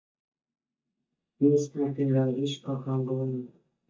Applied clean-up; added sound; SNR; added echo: neural mask model DeepFilterNet 3.